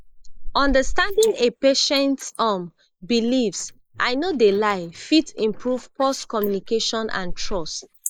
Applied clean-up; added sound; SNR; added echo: neural mask model Resemble Enhance denoiser.